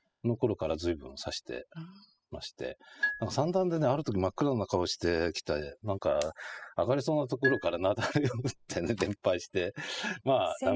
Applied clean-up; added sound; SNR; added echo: classical method spectral subtraction.